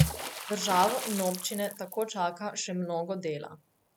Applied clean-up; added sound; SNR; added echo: none; Water / Splash, splatter; 4 dB; none.